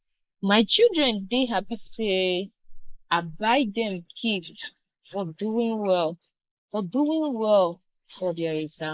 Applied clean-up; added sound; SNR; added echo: neural mask model Resemble Enhance denoiser.